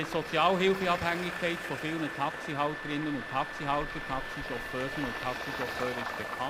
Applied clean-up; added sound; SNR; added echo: none; Wind instrument, woodwind instrument + Traffic noise, roadway noise; 5 dB; none.